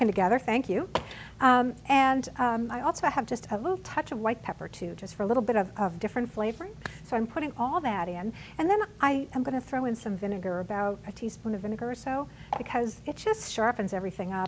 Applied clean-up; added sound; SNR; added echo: none; none; none; none.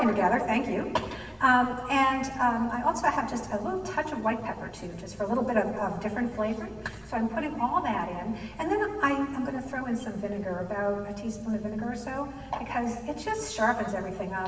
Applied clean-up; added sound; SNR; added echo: none; none; none; reverberation time 1.4 s.